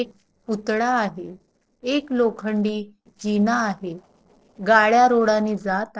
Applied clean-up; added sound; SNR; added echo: neural separator model SepFormer DNS4.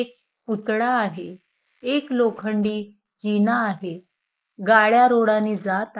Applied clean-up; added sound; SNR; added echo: neural mask model Resemble Enhance denoiser.